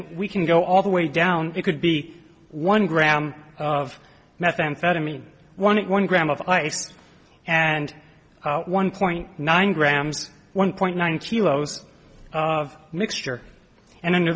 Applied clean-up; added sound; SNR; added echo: none; none; none; none.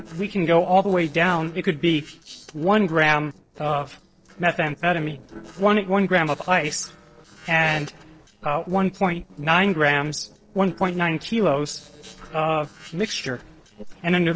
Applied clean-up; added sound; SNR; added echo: neural separator model SepFormer DNS4.